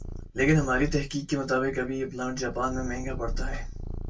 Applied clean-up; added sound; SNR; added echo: none; Purr; 6 dB; reverberation time 0.1 s.